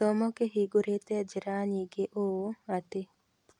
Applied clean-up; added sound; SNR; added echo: none; none; none; none.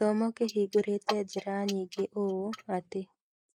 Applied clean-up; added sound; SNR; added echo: neural mask model Resemble Enhance denoiser.